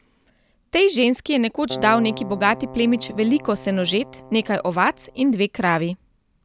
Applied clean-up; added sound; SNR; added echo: none; Keyboard (musical); 15 dB; none.